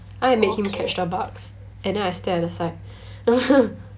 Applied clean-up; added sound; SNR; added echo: none; none; none; none.